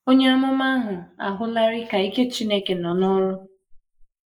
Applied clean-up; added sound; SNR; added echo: neural mask model Resemble Enhance denoiser.